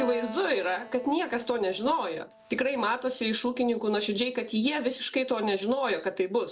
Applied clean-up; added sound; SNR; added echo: none; Keyboard (musical); 19 dB; none.